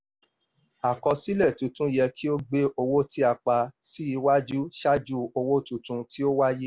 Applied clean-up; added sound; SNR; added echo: none; none; none; none.